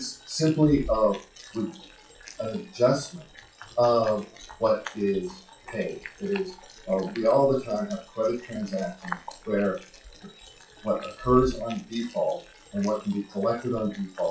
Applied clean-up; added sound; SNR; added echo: classical method WPE with log-MMSE.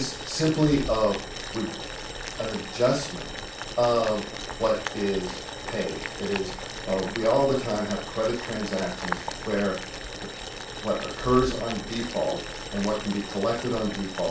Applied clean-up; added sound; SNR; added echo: none; Boiling; 8 dB; reverberation time 0.4 s.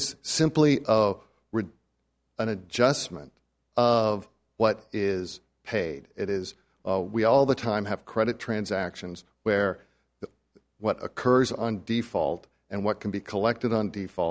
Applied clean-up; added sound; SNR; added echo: none; none; none; none.